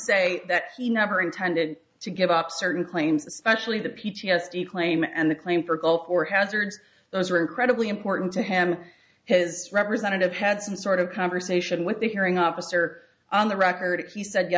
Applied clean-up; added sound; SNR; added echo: none; none; none; none.